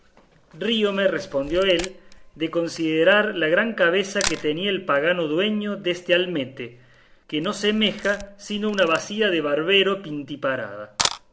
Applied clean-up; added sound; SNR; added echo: none; Camera; 14 dB; none.